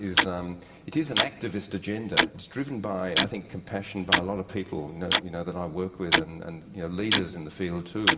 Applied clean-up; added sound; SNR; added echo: none; Tick-tock; -1 dB; reverberation time 1.3 s.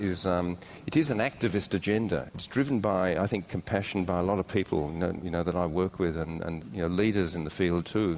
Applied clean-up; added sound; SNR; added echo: none; none; none; none.